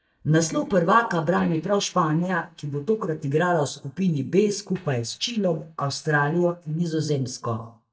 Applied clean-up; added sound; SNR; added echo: neural mask model DeepFilterNet 3.